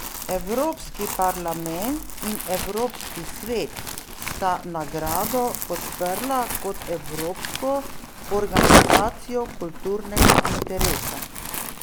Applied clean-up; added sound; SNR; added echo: none; Crumpling, crinkling; -3 dB; none.